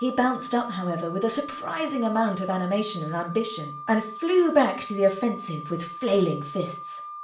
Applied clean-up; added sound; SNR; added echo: none; Wind instrument, woodwind instrument; 12 dB; reverberation time 0.4 s.